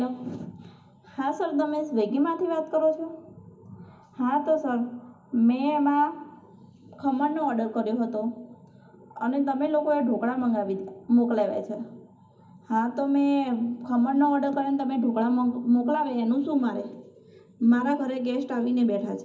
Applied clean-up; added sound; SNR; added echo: none; none; none; reverberation time 0.4 s.